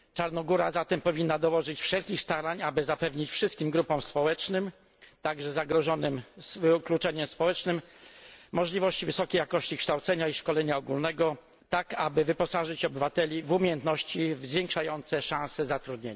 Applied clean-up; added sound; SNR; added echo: none; none; none; none.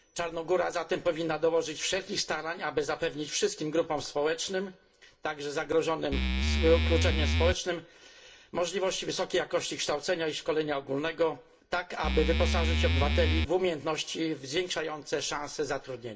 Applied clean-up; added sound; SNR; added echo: none; Musical instrument; -4 dB; reverberation time 0.2 s.